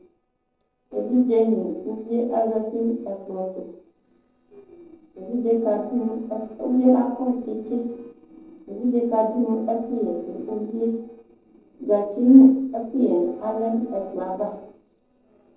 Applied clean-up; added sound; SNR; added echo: neural separator model SepFormer DNS4.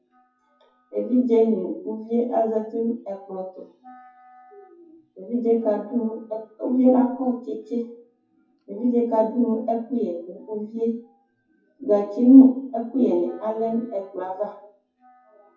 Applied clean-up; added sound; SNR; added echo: classical method WPE with log-MMSE.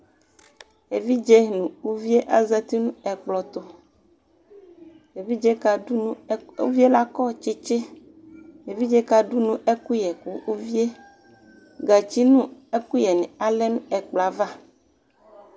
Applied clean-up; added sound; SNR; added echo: none; none; none; none.